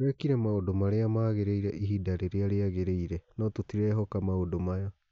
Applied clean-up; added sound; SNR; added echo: none; none; none; none.